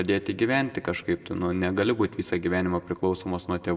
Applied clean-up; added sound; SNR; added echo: none; none; none; reverberation time 0.8 s.